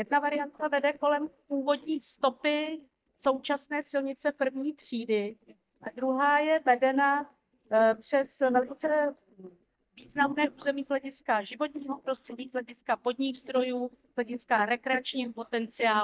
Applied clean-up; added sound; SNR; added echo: neural mask model DeepFilterNet 3.